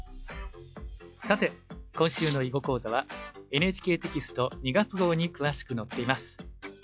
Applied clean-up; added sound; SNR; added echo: classical method log-MMSE.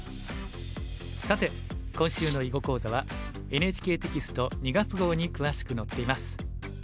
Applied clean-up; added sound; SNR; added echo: none; Cutlery, silverware; 2 dB; none.